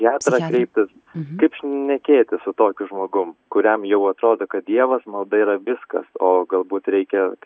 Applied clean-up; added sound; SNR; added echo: none; none; none; none.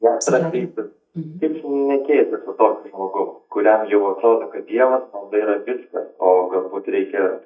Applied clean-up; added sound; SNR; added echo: neural mask model DeepFilterNet 3.